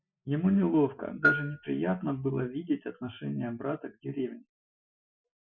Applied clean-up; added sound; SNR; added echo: classical method Wiener filter.